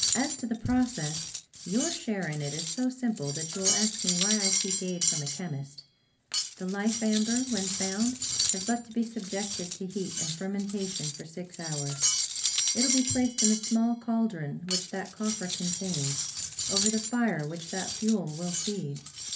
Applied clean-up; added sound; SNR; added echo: none; Cutlery, silverware; 1 dB; reverberation time 0.3 s.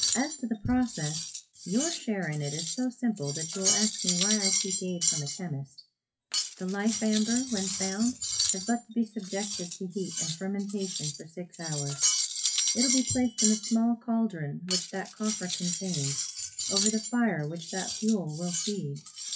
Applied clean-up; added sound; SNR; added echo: classical method WPE with log-MMSE.